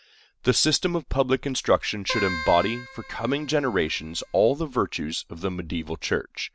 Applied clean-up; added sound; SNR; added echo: none; Keyboard (musical); 11 dB; none.